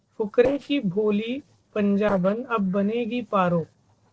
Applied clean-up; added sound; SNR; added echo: neural separator model SepFormer DNS4.